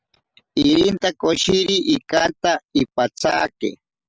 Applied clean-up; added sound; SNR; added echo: none; none; none; none.